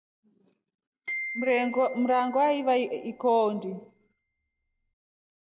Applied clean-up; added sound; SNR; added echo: none; Glockenspiel; 13 dB; none.